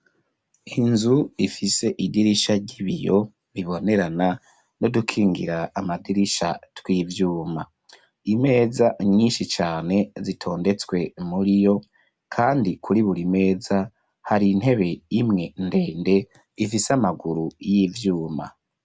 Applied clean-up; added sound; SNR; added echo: none; none; none; none.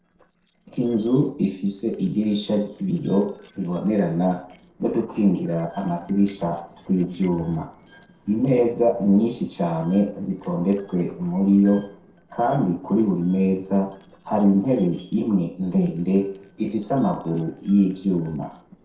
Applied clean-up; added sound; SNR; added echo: neural separator model SepFormer DNS4.